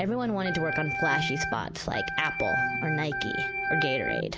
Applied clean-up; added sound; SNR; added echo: none; Organ; 0 dB; none.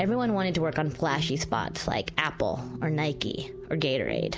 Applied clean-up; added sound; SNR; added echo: none; none; none; none.